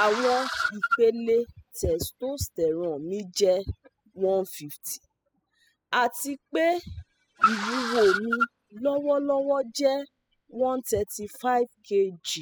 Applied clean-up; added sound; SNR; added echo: classical method spectral subtraction.